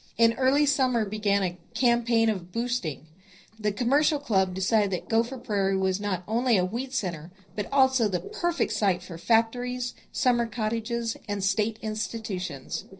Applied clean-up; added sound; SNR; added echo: neural separator model SepFormer DNS4.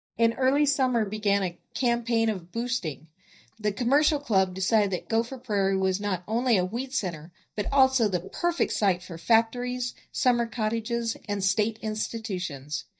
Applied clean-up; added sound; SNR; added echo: neural mask model DeepFilterNet 3.